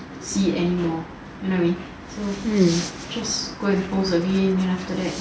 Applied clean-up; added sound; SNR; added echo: none; none; none; none.